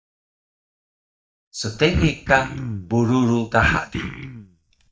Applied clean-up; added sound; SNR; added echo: neural mask model DeepFilterNet 3.